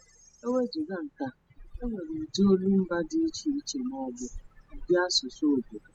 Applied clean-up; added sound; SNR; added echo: classical method spectral subtraction.